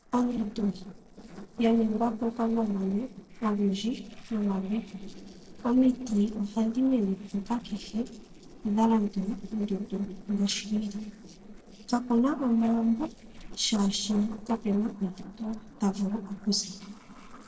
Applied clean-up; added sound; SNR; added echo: neural separator model SepFormer DNS4.